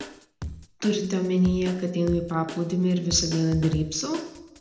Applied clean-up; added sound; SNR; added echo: none; Drum kit; 13 dB; reverberation time 0.8 s.